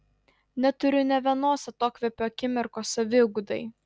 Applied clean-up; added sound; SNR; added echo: none; none; none; none.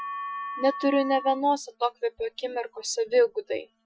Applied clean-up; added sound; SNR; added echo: classical method Wiener filter.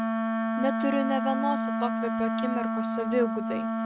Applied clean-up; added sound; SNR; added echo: none; Wind instrument, woodwind instrument; -3 dB; none.